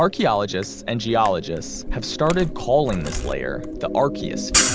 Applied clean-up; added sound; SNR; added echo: none; Camera; 6 dB; none.